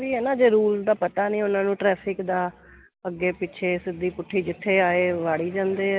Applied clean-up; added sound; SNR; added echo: none; none; none; none.